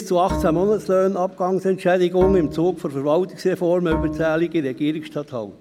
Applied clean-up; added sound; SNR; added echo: none; Bowed string instrument; 11 dB; none.